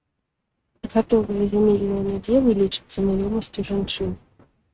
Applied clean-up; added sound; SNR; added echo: neural mask model RNNoise.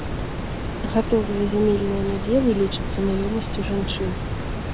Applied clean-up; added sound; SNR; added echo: none; Water; 3 dB; none.